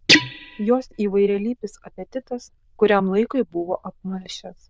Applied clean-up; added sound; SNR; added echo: neural diffusion model UNIVERSE++.